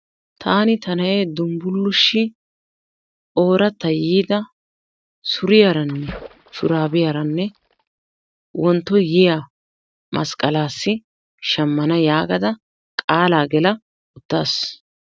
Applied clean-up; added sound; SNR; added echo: neural mask model RNNoise.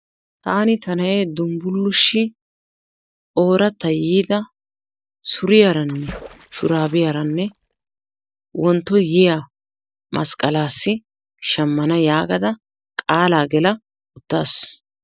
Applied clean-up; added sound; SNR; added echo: neural mask model DeepFilterNet 3.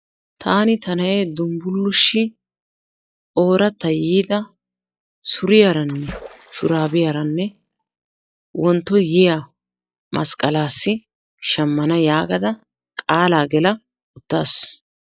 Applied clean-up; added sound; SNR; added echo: classical method log-MMSE.